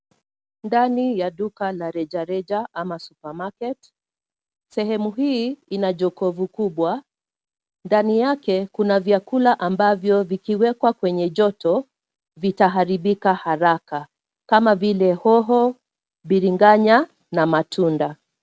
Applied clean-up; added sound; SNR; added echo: none; none; none; none.